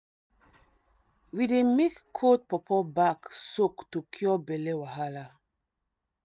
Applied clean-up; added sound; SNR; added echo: none; none; none; none.